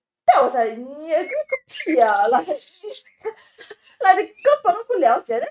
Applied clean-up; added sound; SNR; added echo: neural mask model RNNoise.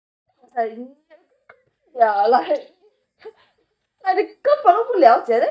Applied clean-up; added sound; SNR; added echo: neural mask model DeepFilterNet 3.